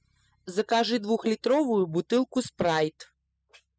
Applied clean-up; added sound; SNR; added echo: classical method spectral subtraction.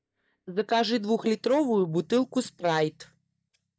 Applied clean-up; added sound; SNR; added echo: neural mask model DeepFilterNet 3.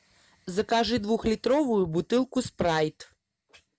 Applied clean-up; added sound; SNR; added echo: none; none; none; none.